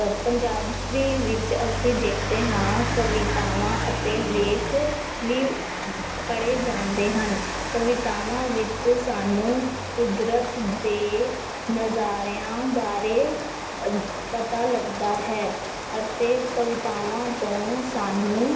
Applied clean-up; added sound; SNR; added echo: none; Rain; 4 dB; reverberation time 0.8 s.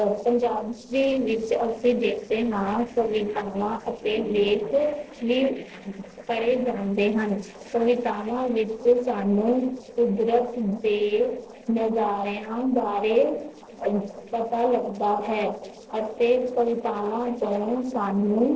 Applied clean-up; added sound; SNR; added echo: neural separator model SepFormer DNS4.